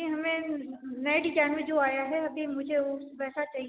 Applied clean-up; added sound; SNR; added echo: none; none; none; none.